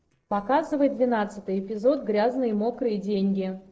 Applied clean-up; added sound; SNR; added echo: neural separator model SepFormer DNS4.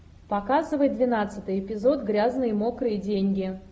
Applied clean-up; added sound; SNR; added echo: none; none; none; none.